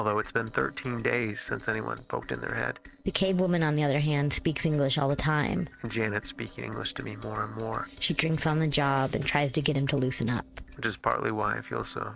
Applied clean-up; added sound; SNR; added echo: neural separator model SepFormer DNS4.